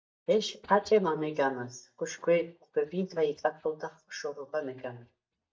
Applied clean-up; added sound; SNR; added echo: neural mask model DeepFilterNet 3.